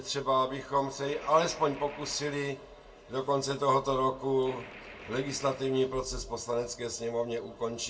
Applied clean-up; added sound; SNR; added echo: none; Gunshot, gunfire; 19 dB; reverberation time 0.2 s.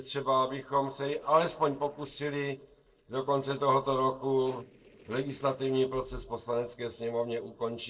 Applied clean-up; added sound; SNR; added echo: neural separator model SepFormer DNS4.